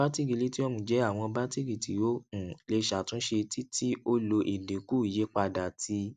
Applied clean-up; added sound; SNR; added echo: none; none; none; none.